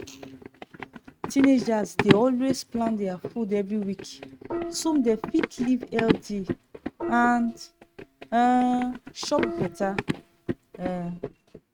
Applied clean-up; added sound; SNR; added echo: neural mask model RNNoise.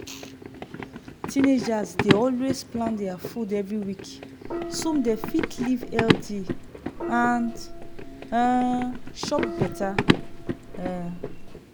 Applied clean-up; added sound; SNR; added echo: none; Gong + Run; 2 dB; none.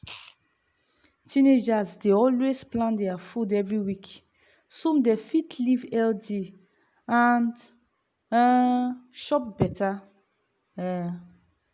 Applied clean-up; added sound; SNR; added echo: none; none; none; none.